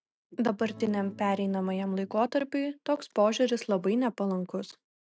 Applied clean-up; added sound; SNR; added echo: neural mask model RNNoise.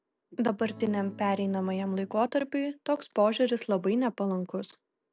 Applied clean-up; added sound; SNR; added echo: none; Acoustic guitar / Strum; 20 dB; none.